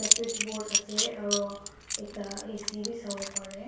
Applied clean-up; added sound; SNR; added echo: none; Coin (dropping) / Zipper (clothing); -5 dB; reverberation time 0.6 s.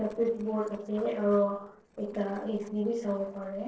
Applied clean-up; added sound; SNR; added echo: neural separator model SepFormer DNS4.